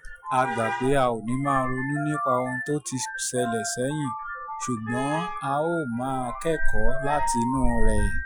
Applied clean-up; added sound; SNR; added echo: classical method Wiener filter.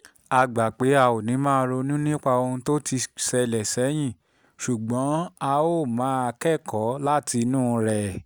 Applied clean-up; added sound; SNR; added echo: none; none; none; none.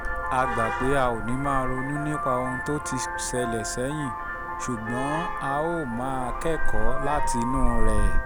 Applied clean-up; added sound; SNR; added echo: none; Vehicle horn, car horn, honking; -4 dB; none.